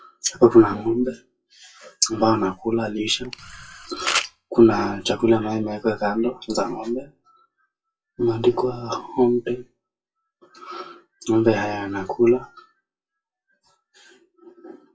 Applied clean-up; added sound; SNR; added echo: classical method WPE with log-MMSE.